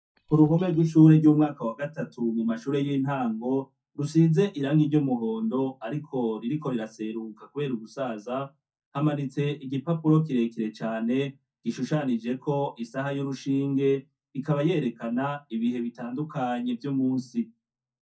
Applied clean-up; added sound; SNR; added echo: neural mask model DeepFilterNet 3.